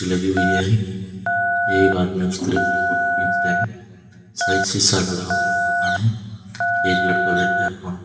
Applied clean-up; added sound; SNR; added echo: none; Telephone; -1 dB; reverberation time 2.3 s.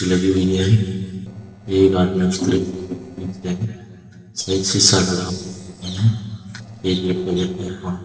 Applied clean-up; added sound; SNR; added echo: neural separator model SepFormer DNS4.